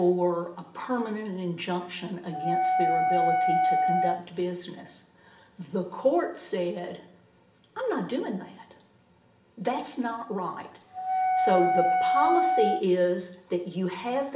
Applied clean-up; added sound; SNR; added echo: none; Wind instrument, woodwind instrument; -4 dB; reverberation time 0.6 s.